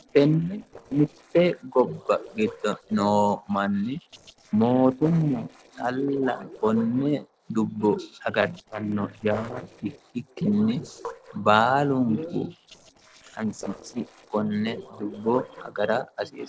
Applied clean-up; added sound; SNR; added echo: neural separator model SepFormer DNS4.